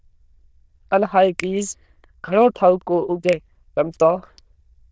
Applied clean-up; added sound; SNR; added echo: neural diffusion model UNIVERSE++.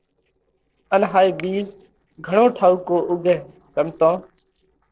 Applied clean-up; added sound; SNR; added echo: neural separator model SepFormer DNS4.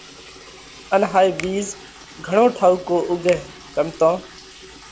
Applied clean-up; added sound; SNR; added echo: none; Finger snapping + Liquid; 18 dB; none.